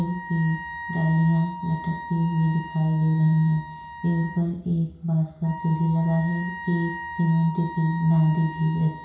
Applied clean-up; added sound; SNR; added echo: none; Wind instrument, woodwind instrument; 13 dB; reverberation time 0.6 s.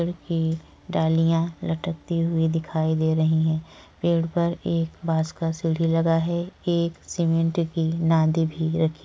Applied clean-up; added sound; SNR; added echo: none; none; none; none.